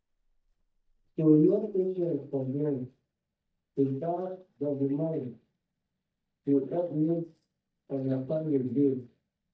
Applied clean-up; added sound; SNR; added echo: neural mask model DeepFilterNet 3.